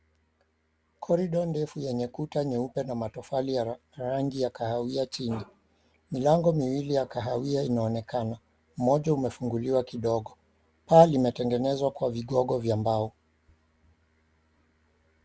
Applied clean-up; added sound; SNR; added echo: none; none; none; none.